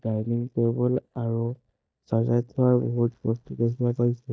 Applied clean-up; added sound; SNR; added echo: neural mask model DeepFilterNet 3.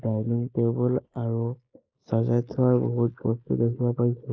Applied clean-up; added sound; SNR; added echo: neural mask model Resemble Enhance denoiser.